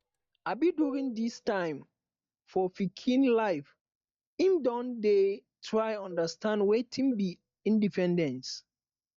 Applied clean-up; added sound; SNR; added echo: neural mask model DeepFilterNet 3.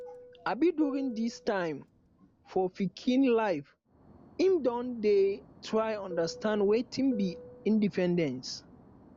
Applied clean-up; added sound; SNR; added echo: none; Fixed-wing aircraft, airplane; 19 dB; none.